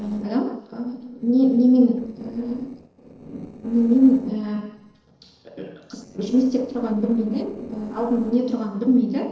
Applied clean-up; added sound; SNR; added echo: neural separator model SepFormer DNS4.